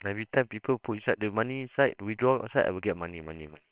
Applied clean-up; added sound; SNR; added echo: neural separator model SepFormer WHAMR!.